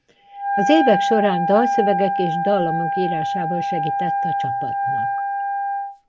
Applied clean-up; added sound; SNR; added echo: none; Wind instrument, woodwind instrument; -1 dB; none.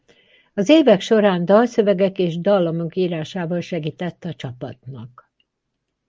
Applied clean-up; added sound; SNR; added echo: none; none; none; none.